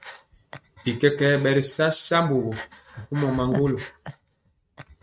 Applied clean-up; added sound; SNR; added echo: neural mask model RNNoise.